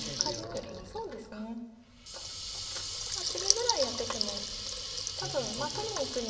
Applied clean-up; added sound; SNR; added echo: none; Water tap, faucet / Liquid; -2 dB; reverberation time 1.1 s.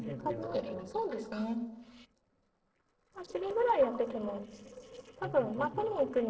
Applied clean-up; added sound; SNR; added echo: neural separator model SepFormer DNS4.